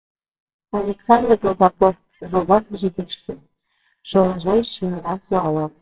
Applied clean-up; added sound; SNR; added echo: neural separator model SepFormer WHAMR!.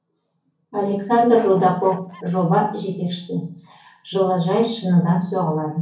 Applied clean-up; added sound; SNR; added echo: none; Bird / Fowl; 15 dB; reverberation time 0.6 s.